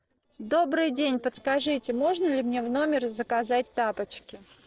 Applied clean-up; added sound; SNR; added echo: neural separator model SepFormer DNS4.